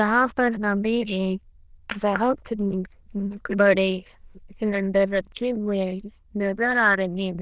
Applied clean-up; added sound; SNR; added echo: neural diffusion model UNIVERSE++.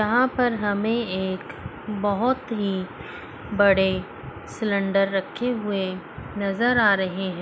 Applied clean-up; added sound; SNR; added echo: none; none; none; none.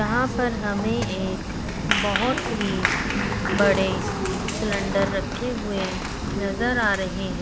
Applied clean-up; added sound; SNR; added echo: none; Applause; 0 dB; none.